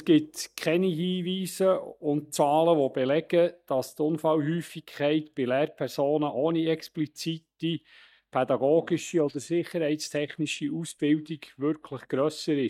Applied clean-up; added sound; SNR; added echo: neural mask model DeepFilterNet 3.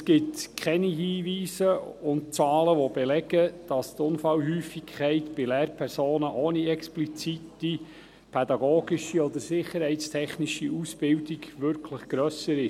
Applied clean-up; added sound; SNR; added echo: none; none; none; none.